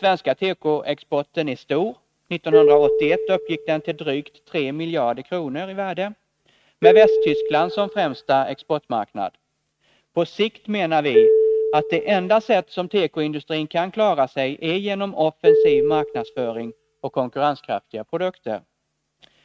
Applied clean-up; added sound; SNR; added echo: neural mask model RNNoise.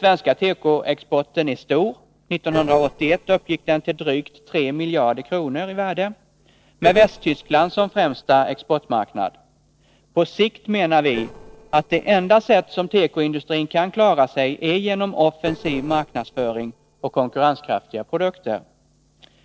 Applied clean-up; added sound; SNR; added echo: neural separator model SepFormer DNS4.